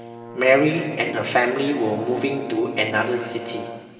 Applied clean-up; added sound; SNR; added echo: none; Brass instrument; 12 dB; reverberation time 2.4 s.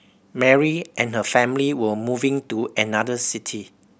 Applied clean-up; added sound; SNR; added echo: none; none; none; none.